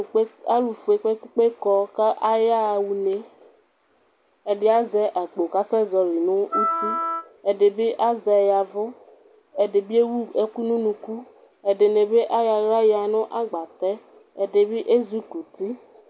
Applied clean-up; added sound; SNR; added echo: none; Wind instrument, woodwind instrument; 5 dB; none.